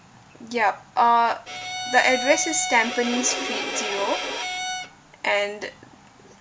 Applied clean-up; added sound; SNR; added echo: none; Bowed string instrument; 5 dB; none.